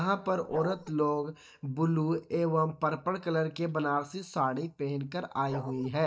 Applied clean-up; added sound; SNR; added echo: neural mask model DeepFilterNet 3.